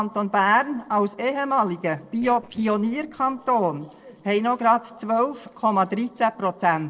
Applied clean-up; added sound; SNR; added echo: neural separator model SepFormer DNS4.